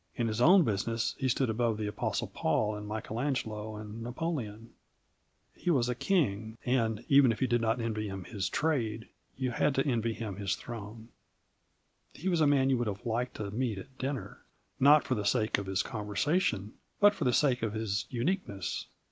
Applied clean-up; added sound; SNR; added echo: none; none; none; none.